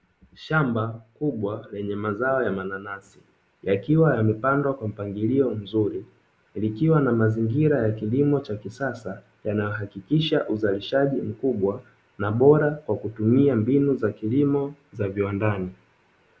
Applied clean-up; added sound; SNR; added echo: none; none; none; none.